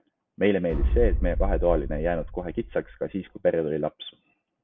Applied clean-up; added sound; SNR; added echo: none; Boom; 0 dB; none.